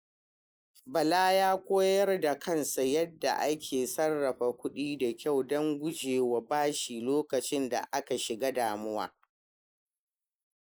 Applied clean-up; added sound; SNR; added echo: neural mask model Resemble Enhance denoiser.